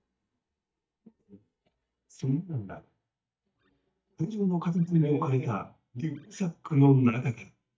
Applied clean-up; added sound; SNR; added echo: neural mask model DeepFilterNet 3.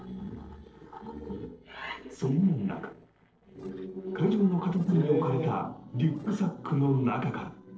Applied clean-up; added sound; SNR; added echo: neural separator model SepFormer DNS4.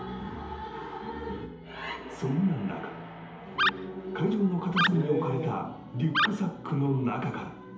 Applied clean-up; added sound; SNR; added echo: none; Animal; 1 dB; reverberation time 0.8 s.